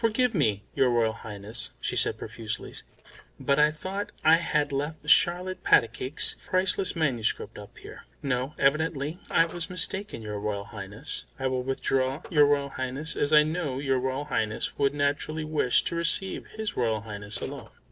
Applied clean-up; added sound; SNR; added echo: neural separator model SepFormer DNS4.